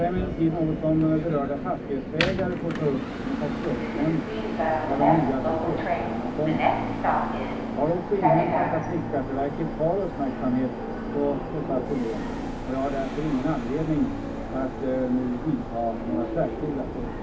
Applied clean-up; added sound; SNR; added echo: none; Subway, metro, underground; 1 dB; reverberation time 0.4 s.